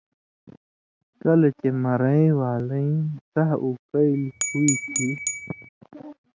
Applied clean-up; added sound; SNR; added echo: none; Glass / Bell; 5 dB; none.